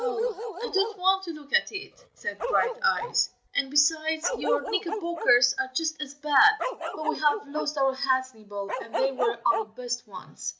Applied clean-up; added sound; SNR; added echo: none; Bark; 7 dB; none.